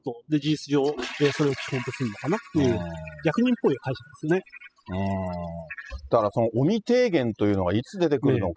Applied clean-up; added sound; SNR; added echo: classical method spectral subtraction.